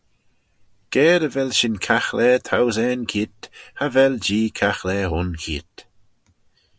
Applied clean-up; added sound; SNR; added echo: none; none; none; none.